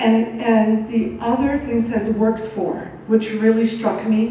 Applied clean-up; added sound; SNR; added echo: none; none; none; reverberation time 0.9 s.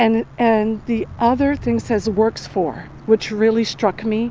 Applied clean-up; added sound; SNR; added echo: none; none; none; none.